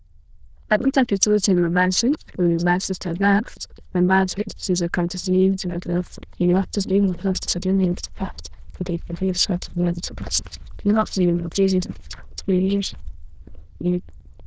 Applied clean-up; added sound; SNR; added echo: neural diffusion model UNIVERSE++.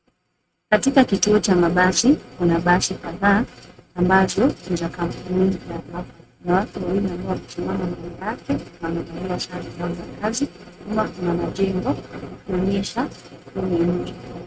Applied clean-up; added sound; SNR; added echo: neural mask model RNNoise.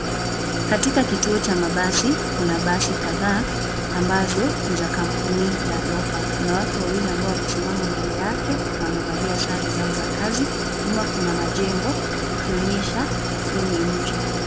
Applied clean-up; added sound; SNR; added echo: none; Idling; -1 dB; none.